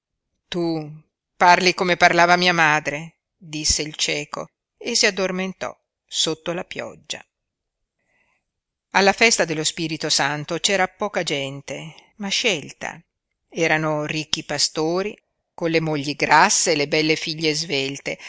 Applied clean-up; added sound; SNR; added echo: none; none; none; none.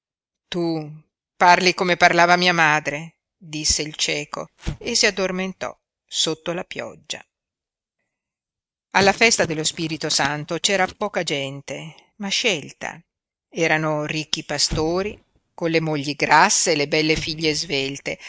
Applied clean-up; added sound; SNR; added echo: neural mask model RNNoise.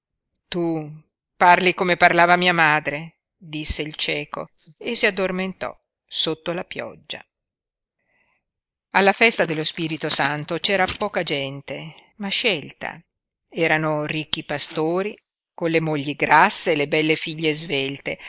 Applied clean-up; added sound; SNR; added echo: neural mask model Resemble Enhance denoiser.